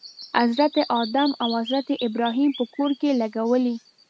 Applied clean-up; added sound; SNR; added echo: none; Bird vocalization, bird call, bird song; 15 dB; none.